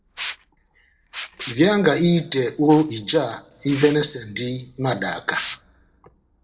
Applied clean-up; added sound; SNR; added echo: neural separator model SepFormer DNS4.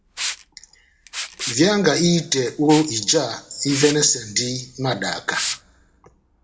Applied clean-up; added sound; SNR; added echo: none; Liquid; 12 dB; reverberation time 0.8 s.